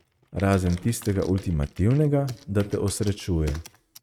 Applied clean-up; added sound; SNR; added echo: neural mask model RNNoise.